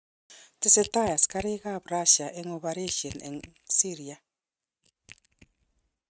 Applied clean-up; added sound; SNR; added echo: neural mask model RNNoise.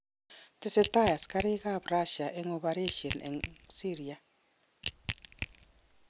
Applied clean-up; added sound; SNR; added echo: none; Crack / Crushing; 10 dB; none.